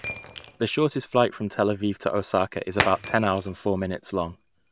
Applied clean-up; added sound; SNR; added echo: none; Shatter; 11 dB; none.